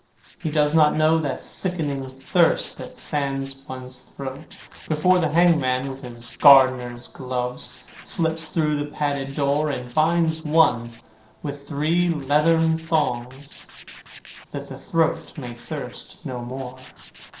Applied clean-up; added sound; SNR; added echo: neural separator model SepFormer DNS4.